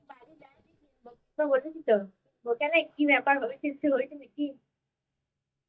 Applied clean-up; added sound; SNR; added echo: neural mask model DeepFilterNet 3.